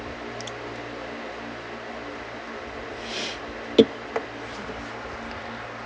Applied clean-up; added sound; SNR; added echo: none; none; none; none.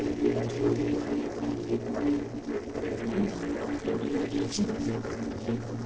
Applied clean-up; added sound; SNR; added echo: neural separator model SepFormer DNS4.